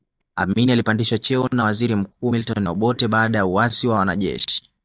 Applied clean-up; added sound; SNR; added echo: neural mask model DeepFilterNet 3.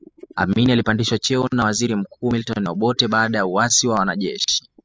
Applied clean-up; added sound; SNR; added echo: classical method spectral subtraction.